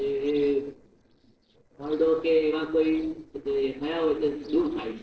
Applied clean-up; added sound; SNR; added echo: neural separator model SepFormer DNS4.